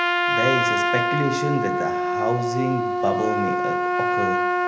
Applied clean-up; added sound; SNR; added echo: none; Trumpet; -4 dB; reverberation time 0.8 s.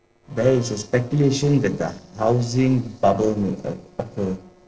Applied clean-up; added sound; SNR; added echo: neural separator model SepFormer DNS4.